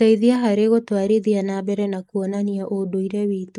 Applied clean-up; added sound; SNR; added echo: neural mask model Resemble Enhance denoiser.